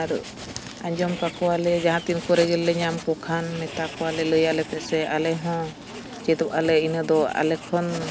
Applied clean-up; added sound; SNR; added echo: none; Writing; 15 dB; none.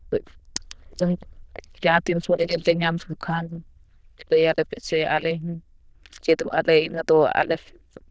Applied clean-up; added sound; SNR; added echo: neural diffusion model UNIVERSE++.